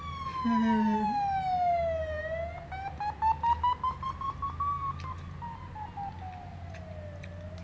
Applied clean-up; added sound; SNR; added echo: none; Motor vehicle (road) / Siren; -3 dB; none.